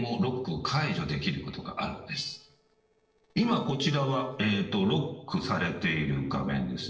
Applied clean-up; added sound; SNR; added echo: neural separator model SepFormer DNS4.